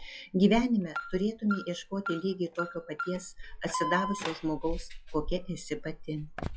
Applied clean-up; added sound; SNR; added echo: classical method log-MMSE.